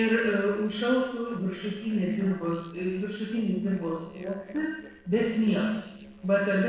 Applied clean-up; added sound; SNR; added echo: neural separator model SepFormer DNS4.